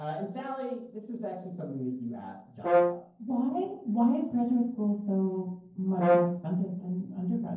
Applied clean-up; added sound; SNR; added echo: neural separator model SepFormer DNS4.